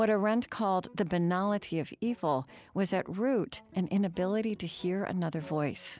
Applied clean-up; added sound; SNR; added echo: none; none; none; none.